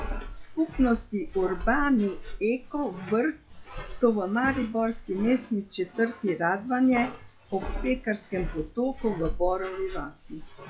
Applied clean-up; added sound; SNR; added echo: classical method log-MMSE.